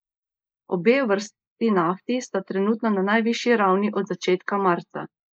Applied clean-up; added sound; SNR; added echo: neural mask model Resemble Enhance denoiser.